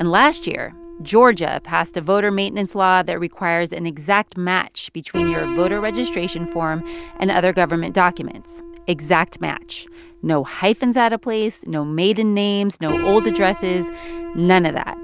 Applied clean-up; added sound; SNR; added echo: none; Piano; 12 dB; none.